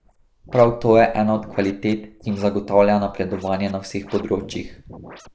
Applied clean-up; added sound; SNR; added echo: neural mask model Resemble Enhance denoiser.